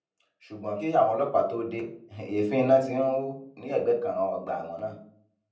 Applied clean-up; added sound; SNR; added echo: none; none; none; reverberation time 0.6 s.